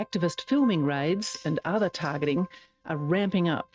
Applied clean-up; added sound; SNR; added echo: neural mask model RNNoise.